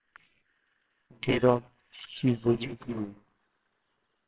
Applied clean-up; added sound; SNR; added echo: neural separator model SepFormer WHAMR!.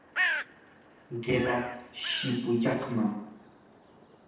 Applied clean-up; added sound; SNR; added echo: none; Bird; 6 dB; reverberation time 0.9 s.